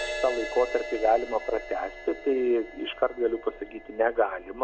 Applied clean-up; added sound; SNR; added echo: none; Crash cymbal; 11 dB; none.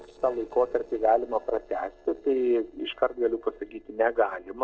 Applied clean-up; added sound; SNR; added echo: neural separator model SepFormer DNS4.